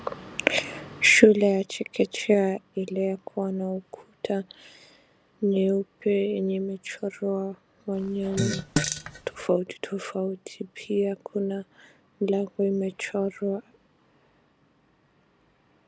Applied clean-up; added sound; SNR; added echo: none; Fart; 3 dB; none.